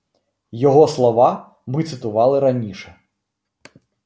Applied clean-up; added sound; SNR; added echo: none; none; none; none.